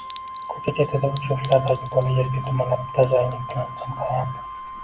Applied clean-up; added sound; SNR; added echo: none; Wind instrument, woodwind instrument + Chink, clink; 9 dB; none.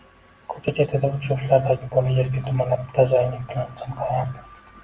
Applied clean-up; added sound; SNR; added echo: none; none; none; none.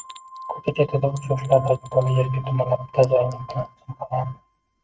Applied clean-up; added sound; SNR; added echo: neural mask model RNNoise.